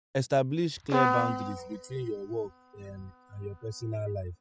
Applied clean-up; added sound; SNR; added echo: classical method spectral subtraction.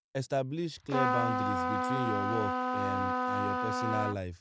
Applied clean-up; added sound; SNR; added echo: none; Trumpet; -4 dB; none.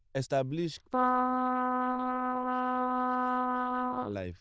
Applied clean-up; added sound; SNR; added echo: neural diffusion model UNIVERSE++.